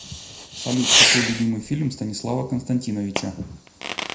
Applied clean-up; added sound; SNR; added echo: none; Fireworks; -2 dB; reverberation time 0.5 s.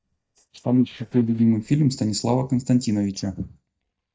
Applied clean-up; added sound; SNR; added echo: neural mask model DeepFilterNet 3.